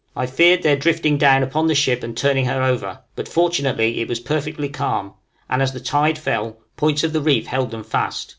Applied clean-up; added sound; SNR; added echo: none; none; none; none.